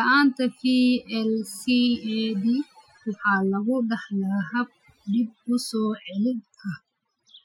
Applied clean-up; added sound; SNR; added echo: classical method Wiener filter.